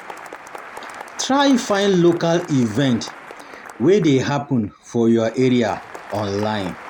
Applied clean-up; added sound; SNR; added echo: none; Applause; 17 dB; none.